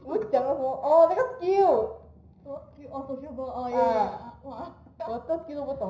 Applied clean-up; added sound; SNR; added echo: none; none; none; reverberation time 0.5 s.